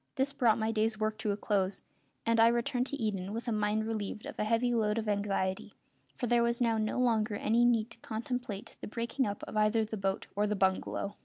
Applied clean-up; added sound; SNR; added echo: none; none; none; none.